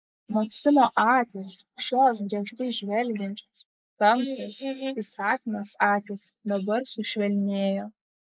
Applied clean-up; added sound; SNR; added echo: neural mask model Resemble Enhance denoiser.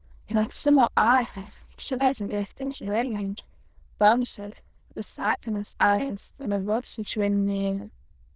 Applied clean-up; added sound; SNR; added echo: neural diffusion model UNIVERSE++.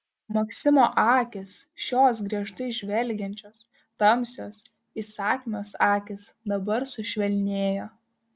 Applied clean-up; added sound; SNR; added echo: none; none; none; none.